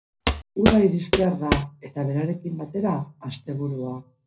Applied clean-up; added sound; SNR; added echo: none; Walk, footsteps; 0 dB; reverberation time 0.4 s.